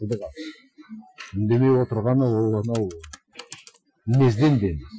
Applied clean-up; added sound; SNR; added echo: classical method Wiener filter.